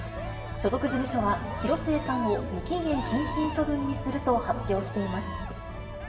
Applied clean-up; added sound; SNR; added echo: none; Cheering; 12 dB; reverberation time 2.4 s.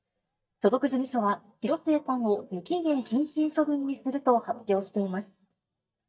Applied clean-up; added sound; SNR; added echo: neural mask model DeepFilterNet 3.